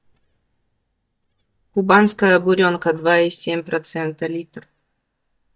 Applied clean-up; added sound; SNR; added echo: neural mask model DeepFilterNet 3.